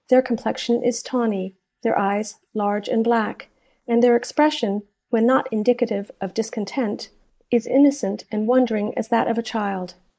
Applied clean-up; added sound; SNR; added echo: neural mask model Resemble Enhance denoiser.